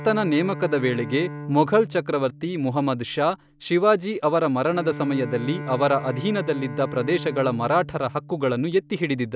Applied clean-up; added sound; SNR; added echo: none; Bowed string instrument; 13 dB; none.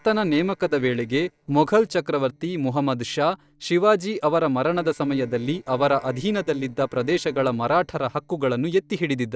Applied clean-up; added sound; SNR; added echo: neural separator model SepFormer DNS4.